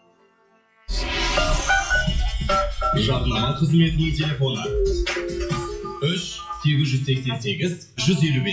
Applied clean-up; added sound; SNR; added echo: classical method WPE with log-MMSE.